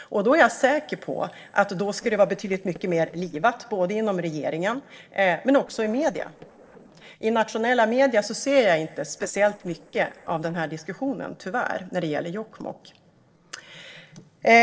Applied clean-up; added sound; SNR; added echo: neural separator model SepFormer DNS4.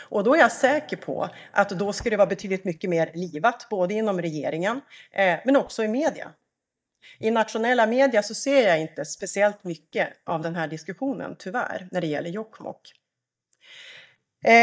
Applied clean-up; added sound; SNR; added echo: neural mask model DeepFilterNet 3.